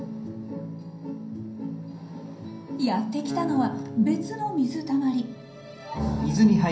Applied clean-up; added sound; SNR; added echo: none; Acoustic guitar; 14 dB; reverberation time 0.6 s.